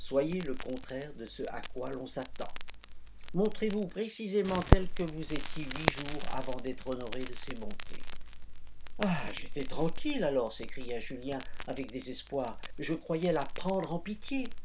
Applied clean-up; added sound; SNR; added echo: none; Crackle; -2 dB; none.